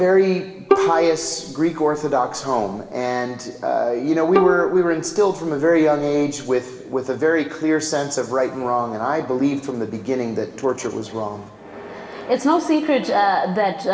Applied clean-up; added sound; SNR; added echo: none; Bowed string instrument; 4 dB; reverberation time 1.1 s.